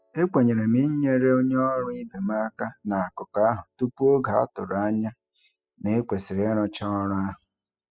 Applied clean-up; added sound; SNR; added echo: classical method spectral subtraction.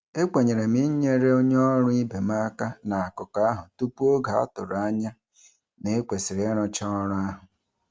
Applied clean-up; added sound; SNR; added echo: none; none; none; none.